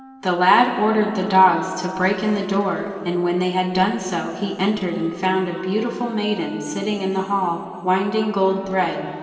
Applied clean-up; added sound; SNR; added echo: none; Wind instrument, woodwind instrument; 20 dB; reverberation time 2.6 s.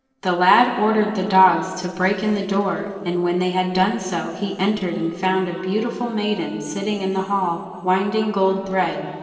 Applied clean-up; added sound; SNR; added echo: neural separator model SepFormer DNS4.